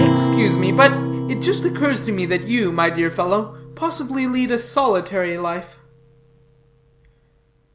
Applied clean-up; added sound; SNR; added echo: none; Acoustic guitar; 3 dB; none.